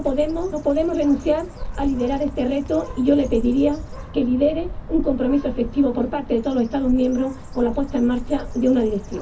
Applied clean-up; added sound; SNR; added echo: none; Bird; 10 dB; reverberation time 0.4 s.